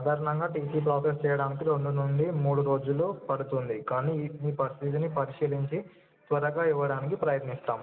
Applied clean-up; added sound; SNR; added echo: none; none; none; none.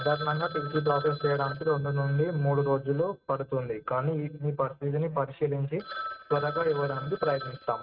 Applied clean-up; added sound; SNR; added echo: neural mask model RNNoise.